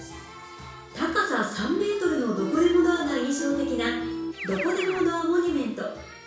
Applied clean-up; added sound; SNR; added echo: none; Keyboard (musical); 10 dB; reverberation time 0.6 s.